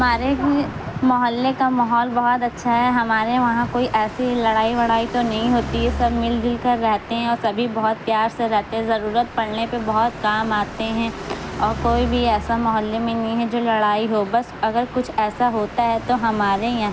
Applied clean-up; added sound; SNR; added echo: none; Car passing by; 14 dB; none.